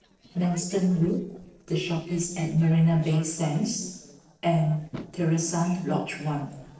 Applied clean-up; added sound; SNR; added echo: neural separator model SepFormer DNS4.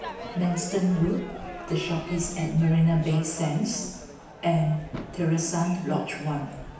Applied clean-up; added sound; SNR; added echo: none; Crowd / Fireworks; 12 dB; reverberation time 0.9 s.